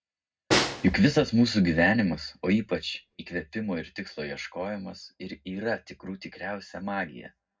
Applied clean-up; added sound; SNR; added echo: none; Snare drum; 5 dB; reverberation time 0.3 s.